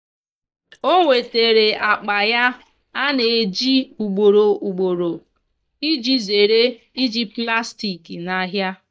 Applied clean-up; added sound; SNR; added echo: neural mask model DeepFilterNet 3.